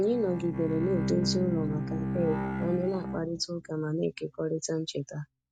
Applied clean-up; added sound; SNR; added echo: neural mask model RNNoise.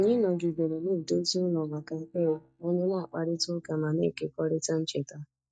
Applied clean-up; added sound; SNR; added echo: neural mask model DeepFilterNet 3.